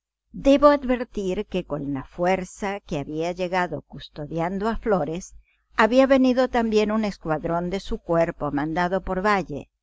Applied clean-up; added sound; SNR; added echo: none; none; none; none.